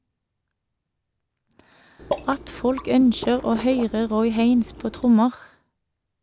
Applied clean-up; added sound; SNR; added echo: none; Water / Liquid; 12 dB; none.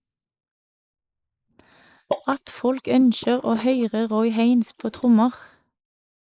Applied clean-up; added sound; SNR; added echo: neural mask model Resemble Enhance denoiser.